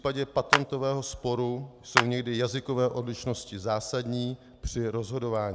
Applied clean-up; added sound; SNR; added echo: none; Clapping; 2 dB; none.